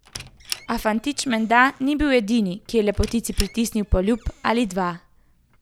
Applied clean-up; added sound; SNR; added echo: none; Squeak; 18 dB; none.